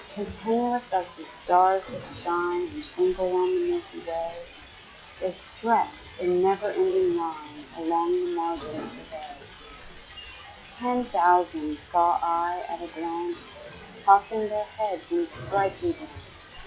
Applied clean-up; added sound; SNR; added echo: classical method log-MMSE.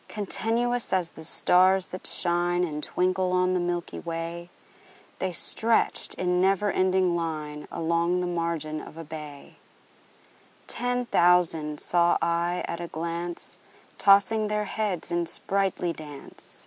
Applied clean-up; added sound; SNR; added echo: none; none; none; none.